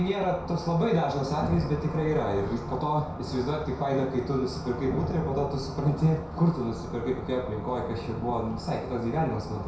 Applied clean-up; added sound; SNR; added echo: none; none; none; reverberation time 0.6 s.